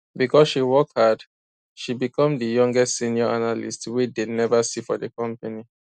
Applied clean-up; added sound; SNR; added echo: none; none; none; none.